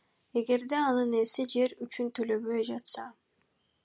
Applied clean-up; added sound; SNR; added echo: none; none; none; none.